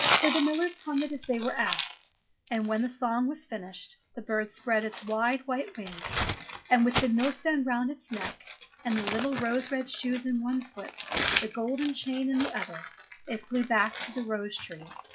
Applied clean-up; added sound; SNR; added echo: classical method log-MMSE.